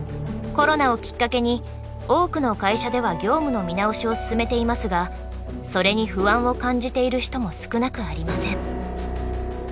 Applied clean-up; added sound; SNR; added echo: none; none; none; none.